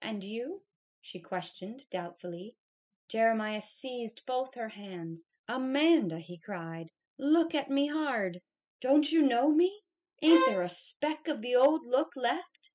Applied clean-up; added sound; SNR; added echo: classical method spectral subtraction.